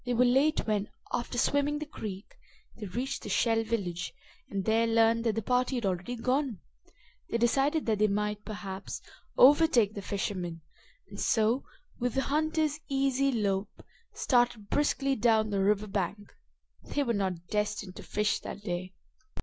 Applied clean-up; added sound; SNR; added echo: none; none; none; none.